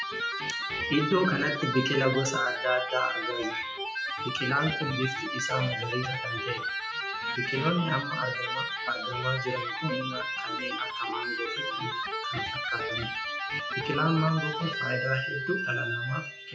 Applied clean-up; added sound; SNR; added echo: classical method WPE with log-MMSE.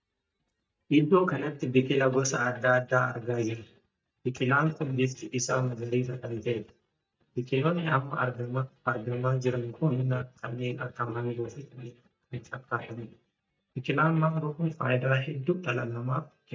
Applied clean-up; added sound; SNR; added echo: neural mask model DeepFilterNet 3.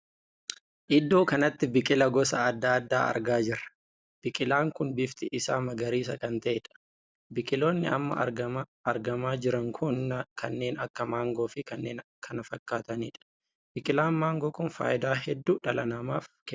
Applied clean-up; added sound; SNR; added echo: none; none; none; none.